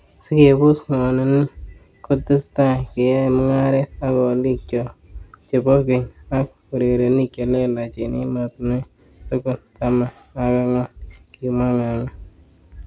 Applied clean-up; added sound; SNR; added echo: none; none; none; none.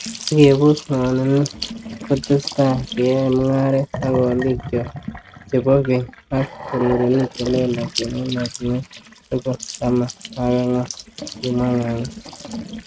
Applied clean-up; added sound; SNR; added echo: neural mask model RNNoise.